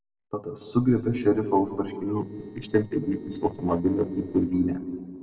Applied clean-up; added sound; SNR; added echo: neural separator model SepFormer DNS4.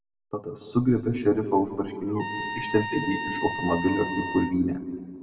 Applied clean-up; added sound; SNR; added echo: none; Trumpet; 7 dB; reverberation time 1.8 s.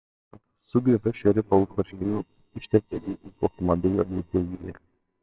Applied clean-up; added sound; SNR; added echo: neural separator model SepFormer WHAMR!.